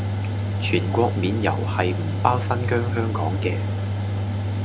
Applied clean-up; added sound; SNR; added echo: none; Mechanical fan; -2 dB; none.